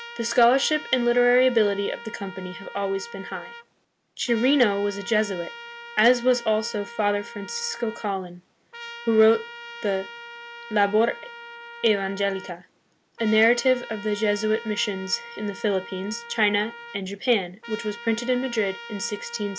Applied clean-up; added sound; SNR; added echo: none; Trumpet; 15 dB; none.